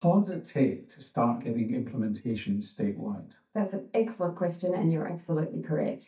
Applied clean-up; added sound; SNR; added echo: neural mask model DeepFilterNet 3.